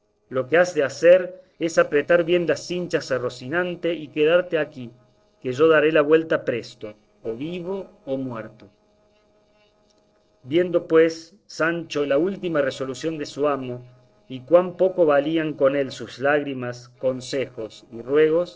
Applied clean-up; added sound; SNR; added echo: neural separator model SepFormer DNS4.